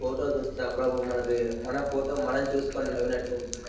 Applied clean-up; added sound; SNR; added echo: none; Drip; 13 dB; reverberation time 0.9 s.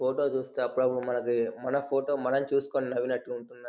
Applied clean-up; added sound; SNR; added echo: none; none; none; none.